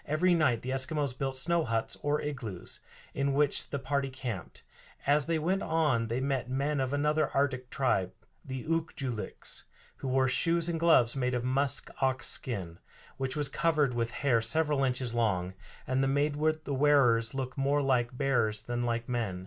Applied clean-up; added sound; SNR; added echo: none; none; none; none.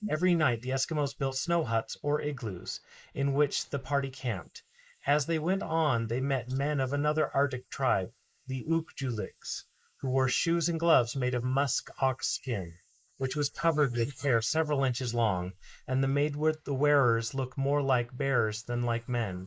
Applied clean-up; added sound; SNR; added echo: neural mask model Resemble Enhance denoiser.